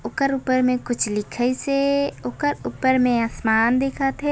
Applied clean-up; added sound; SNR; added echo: none; none; none; none.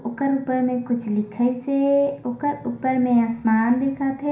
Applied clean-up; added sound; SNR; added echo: none; none; none; reverberation time 0.5 s.